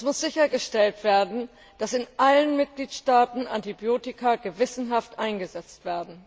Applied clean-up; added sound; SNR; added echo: none; none; none; none.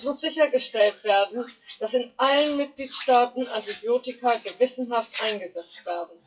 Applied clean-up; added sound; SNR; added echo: classical method WPE with log-MMSE.